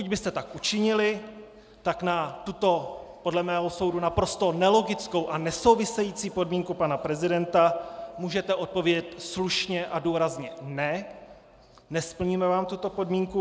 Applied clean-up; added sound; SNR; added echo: none; none; none; none.